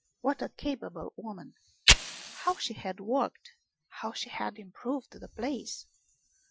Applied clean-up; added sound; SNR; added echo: classical method Wiener filter.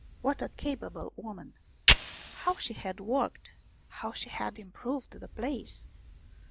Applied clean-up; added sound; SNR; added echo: none; Fire; -2 dB; none.